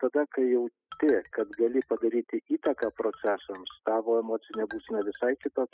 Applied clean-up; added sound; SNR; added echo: classical method spectral subtraction.